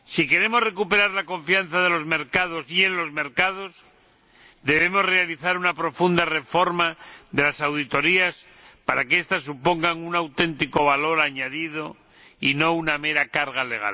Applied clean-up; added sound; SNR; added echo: none; none; none; none.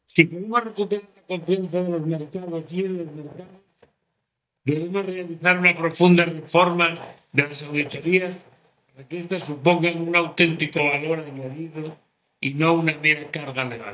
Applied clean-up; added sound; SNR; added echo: neural mask model DeepFilterNet 3.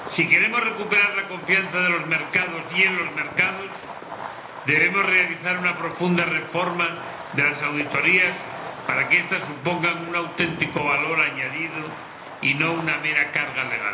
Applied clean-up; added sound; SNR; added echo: none; Fireworks; 13 dB; reverberation time 1.0 s.